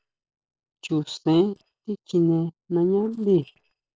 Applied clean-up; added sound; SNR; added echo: neural separator model SepFormer DNS4.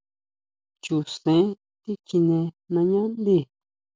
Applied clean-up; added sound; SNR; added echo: none; none; none; none.